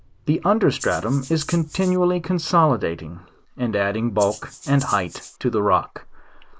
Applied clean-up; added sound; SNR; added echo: neural mask model Resemble Enhance denoiser.